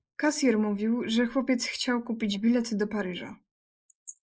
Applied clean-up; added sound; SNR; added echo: neural mask model Resemble Enhance denoiser.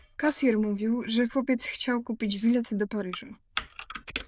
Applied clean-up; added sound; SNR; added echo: neural diffusion model UNIVERSE++.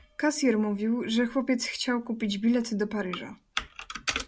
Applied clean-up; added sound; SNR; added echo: none; none; none; none.